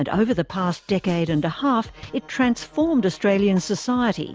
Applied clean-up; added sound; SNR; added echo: none; none; none; none.